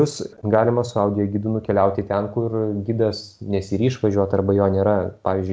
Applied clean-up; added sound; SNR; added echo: none; none; none; none.